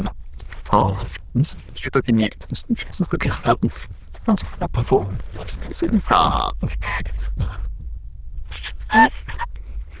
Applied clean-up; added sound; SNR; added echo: neural diffusion model UNIVERSE++.